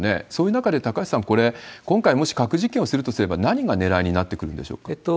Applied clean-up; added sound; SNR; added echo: none; none; none; none.